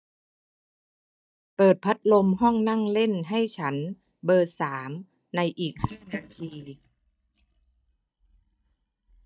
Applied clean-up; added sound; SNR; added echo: neural mask model DeepFilterNet 3.